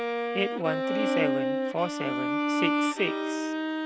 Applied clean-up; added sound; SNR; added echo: none; Bowed string instrument; -5 dB; none.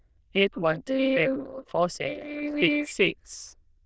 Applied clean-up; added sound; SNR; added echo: neural diffusion model UNIVERSE++.